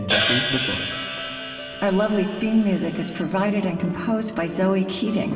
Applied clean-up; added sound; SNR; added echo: none; Hi-hat; 1 dB; reverberation time 2.1 s.